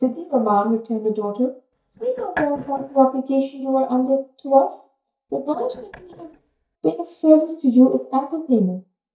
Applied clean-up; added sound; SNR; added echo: neural mask model DeepFilterNet 3.